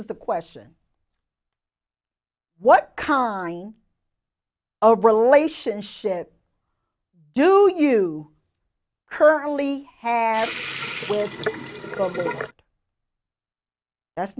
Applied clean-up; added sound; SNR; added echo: none; Sink (filling or washing) / Water tap, faucet; 8 dB; none.